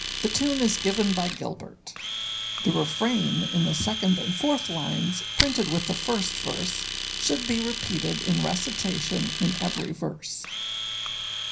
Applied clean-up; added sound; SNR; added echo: none; Domestic sounds, home sounds; 3 dB; reverberation time 0.4 s.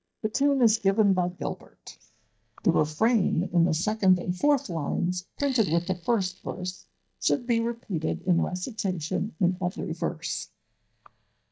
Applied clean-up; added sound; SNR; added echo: neural mask model DeepFilterNet 3.